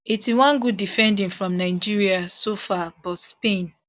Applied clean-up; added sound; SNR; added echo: none; none; none; none.